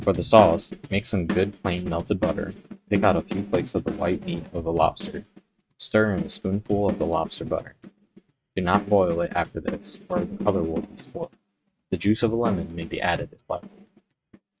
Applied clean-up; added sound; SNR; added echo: neural mask model RNNoise.